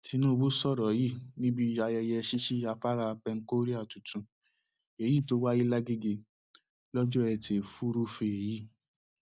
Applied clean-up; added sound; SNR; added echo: neural mask model DeepFilterNet 3.